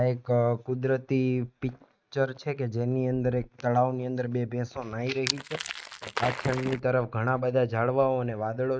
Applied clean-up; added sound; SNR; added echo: neural mask model RNNoise.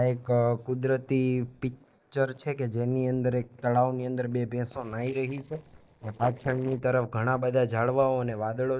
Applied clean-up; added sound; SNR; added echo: neural separator model SepFormer DNS4.